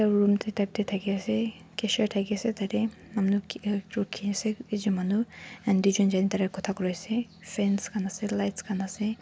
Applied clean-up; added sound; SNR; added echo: none; none; none; none.